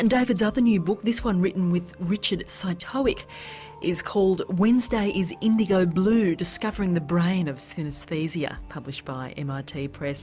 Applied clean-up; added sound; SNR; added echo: none; none; none; none.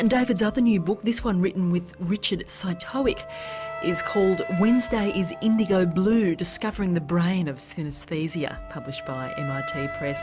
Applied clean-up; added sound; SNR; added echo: none; Wind instrument, woodwind instrument; 13 dB; none.